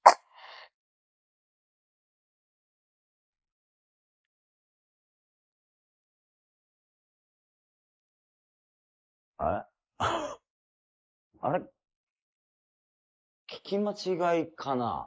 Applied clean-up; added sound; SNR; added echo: neural mask model Resemble Enhance denoiser.